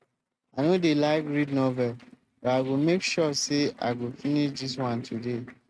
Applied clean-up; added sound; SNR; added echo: neural mask model RNNoise.